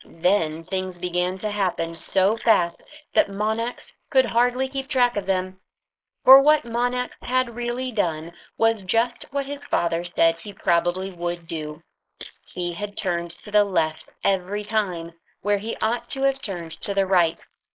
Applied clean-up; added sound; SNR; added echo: neural mask model Resemble Enhance denoiser.